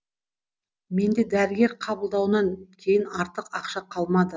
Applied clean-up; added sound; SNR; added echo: none; none; none; none.